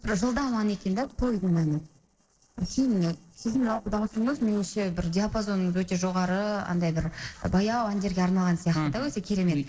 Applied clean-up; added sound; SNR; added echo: neural separator model SepFormer DNS4.